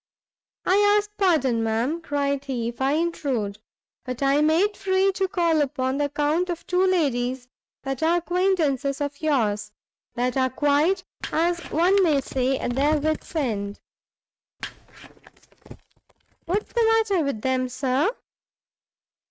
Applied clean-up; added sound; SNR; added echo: neural mask model RNNoise.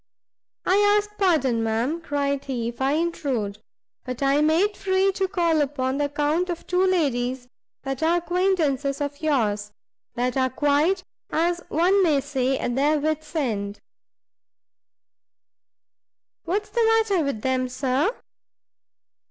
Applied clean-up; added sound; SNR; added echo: none; none; none; none.